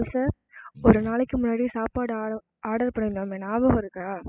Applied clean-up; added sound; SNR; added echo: classical method spectral subtraction.